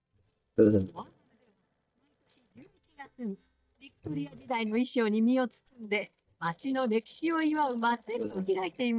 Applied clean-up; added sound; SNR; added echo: neural mask model DeepFilterNet 3.